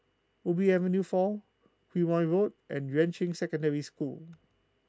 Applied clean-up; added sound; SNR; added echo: none; none; none; none.